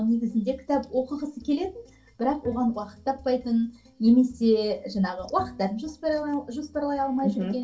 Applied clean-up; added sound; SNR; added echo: none; Bowed string instrument; 18 dB; reverberation time 0.2 s.